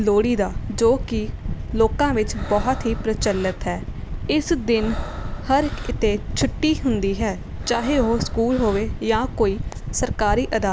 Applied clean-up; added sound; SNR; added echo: none; Breathing; 18 dB; none.